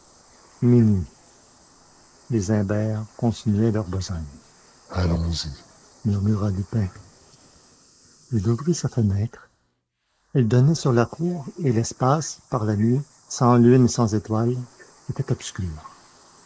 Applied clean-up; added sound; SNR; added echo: neural mask model Resemble Enhance denoiser.